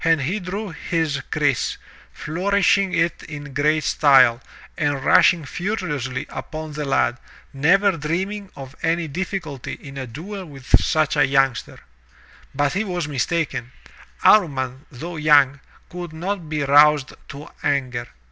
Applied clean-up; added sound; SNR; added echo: none; none; none; none.